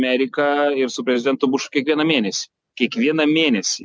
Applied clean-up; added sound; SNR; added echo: none; none; none; none.